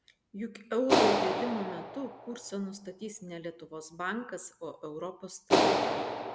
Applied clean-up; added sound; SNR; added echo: none; Clapping; -5 dB; none.